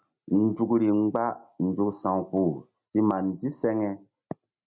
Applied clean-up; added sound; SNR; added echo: none; none; none; none.